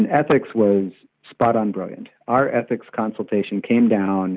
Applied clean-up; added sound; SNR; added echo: none; none; none; none.